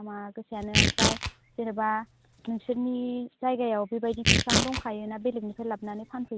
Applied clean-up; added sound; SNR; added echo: none; Tearing; -2 dB; none.